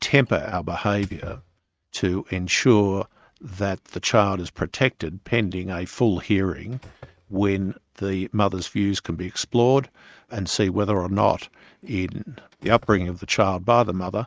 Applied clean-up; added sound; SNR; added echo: neural mask model RNNoise.